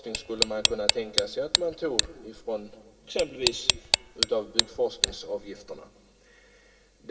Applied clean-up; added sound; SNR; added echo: none; Tick; -4 dB; reverberation time 2.9 s.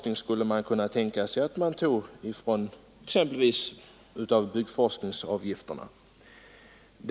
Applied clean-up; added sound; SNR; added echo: none; none; none; none.